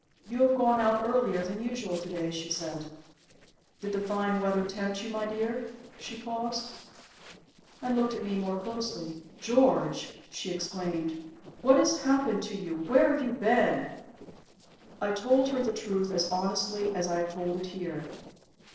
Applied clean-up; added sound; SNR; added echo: neural separator model SepFormer DNS4.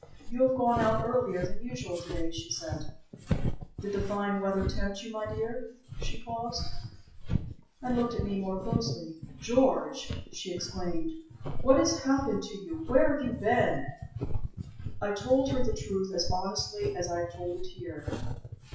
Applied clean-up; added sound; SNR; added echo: classical method WPE with log-MMSE.